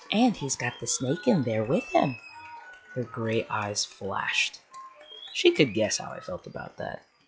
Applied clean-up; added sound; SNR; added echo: classical method log-MMSE.